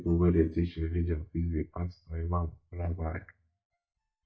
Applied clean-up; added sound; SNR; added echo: neural mask model DeepFilterNet 3.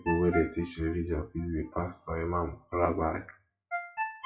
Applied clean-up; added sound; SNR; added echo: classical method WPE with log-MMSE.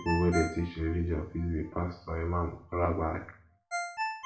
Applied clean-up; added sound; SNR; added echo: none; Ringtone; 9 dB; reverberation time 0.4 s.